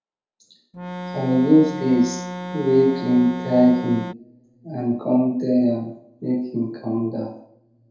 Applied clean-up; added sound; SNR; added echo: none; Organ; 9 dB; reverberation time 0.8 s.